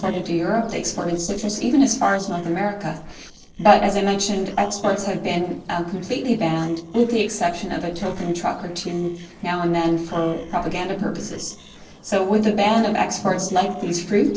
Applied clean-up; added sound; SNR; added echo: neural separator model SepFormer DNS4.